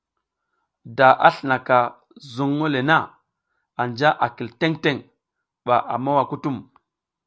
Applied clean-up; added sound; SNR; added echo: none; none; none; none.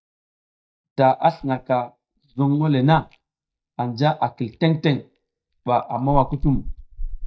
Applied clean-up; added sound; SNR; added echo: neural mask model DeepFilterNet 3.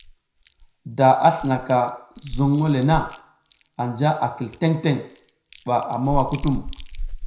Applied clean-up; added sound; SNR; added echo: none; Chewing, mastication; 11 dB; reverberation time 0.5 s.